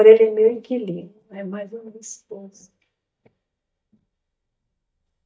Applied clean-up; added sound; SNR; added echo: neural mask model DeepFilterNet 3.